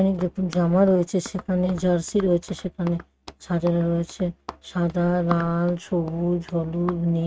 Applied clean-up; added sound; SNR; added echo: neural mask model RNNoise.